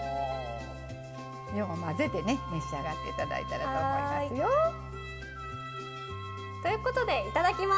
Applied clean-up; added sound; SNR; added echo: none; Wind instrument, woodwind instrument; 12 dB; reverberation time 1.0 s.